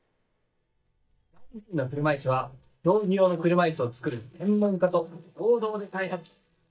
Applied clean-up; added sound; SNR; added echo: neural mask model DeepFilterNet 3.